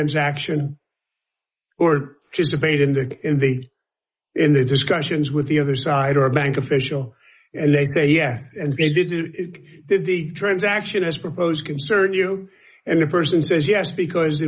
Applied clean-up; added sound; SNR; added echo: neural mask model Resemble Enhance denoiser.